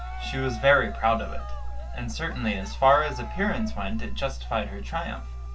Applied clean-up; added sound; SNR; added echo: none; Cheering; 17 dB; reverberation time 0.1 s.